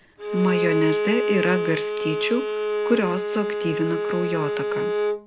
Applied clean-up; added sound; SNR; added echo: none; Bowed string instrument; -1 dB; none.